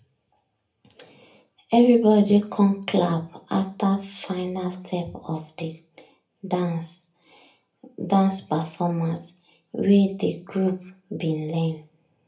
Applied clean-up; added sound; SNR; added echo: none; none; none; reverberation time 0.3 s.